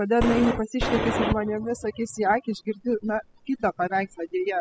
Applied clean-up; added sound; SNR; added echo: classical method spectral subtraction.